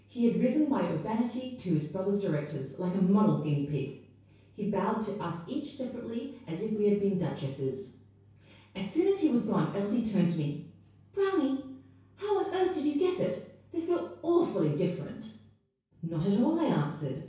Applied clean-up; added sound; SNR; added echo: none; none; none; reverberation time 0.6 s.